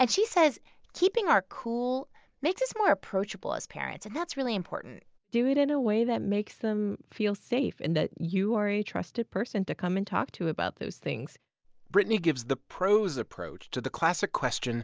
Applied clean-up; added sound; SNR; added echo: none; none; none; none.